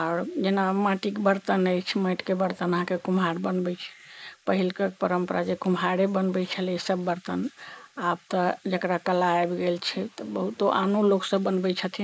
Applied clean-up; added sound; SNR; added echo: neural mask model Resemble Enhance denoiser.